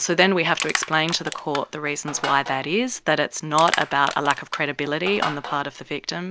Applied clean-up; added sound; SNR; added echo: none; Crushing; 10 dB; none.